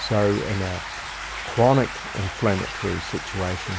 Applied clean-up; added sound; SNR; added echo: none; Stream; 8 dB; none.